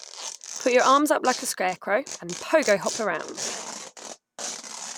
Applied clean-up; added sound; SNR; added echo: none; Tearing; 11 dB; none.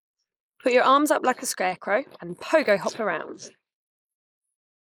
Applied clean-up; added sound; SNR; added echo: neural mask model Resemble Enhance denoiser.